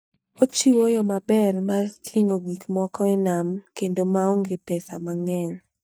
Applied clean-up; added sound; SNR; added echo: neural mask model DeepFilterNet 3.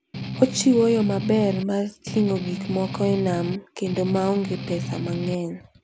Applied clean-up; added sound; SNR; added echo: none; Strum; 7 dB; none.